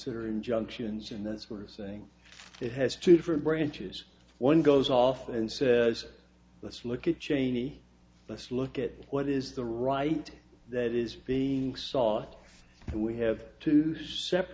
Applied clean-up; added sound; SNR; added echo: none; none; none; none.